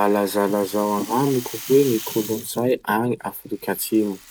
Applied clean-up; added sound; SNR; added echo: none; Rattle (instrument); 16 dB; none.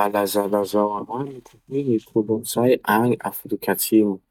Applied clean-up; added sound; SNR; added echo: neural mask model DeepFilterNet 3.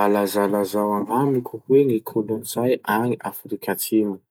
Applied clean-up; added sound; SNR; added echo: none; none; none; none.